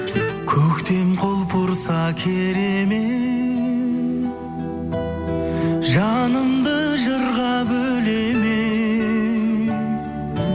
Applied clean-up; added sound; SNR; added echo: none; Tools; 20 dB; none.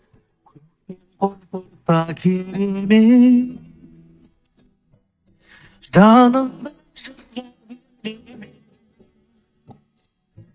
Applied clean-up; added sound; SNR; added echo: neural mask model DeepFilterNet 3.